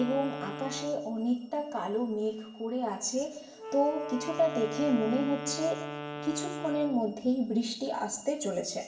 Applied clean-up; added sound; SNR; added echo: none; Wind instrument, woodwind instrument; 11 dB; reverberation time 0.8 s.